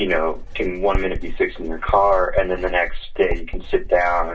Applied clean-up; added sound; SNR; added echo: none; Writing; 5 dB; reverberation time 0.1 s.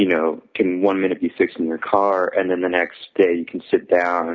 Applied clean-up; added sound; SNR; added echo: none; none; none; none.